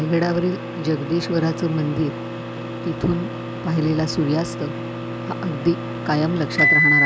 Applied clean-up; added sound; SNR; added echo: none; Microwave oven; 2 dB; none.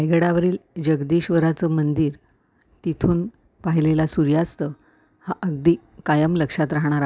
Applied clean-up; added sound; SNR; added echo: none; none; none; none.